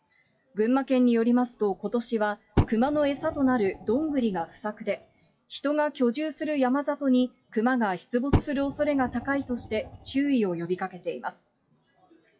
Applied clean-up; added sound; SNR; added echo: classical method WPE with log-MMSE.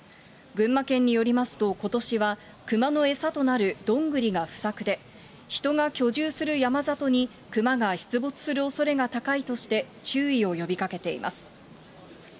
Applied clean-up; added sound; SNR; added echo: none; none; none; none.